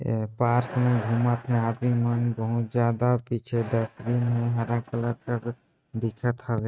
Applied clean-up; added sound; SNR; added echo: neural mask model RNNoise.